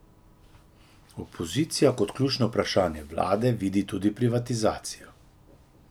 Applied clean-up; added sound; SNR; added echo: none; none; none; none.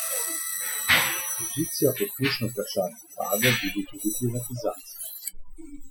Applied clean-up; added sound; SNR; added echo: classical method Wiener filter.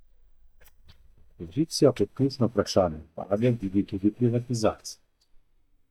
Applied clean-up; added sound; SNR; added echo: neural mask model DeepFilterNet 3.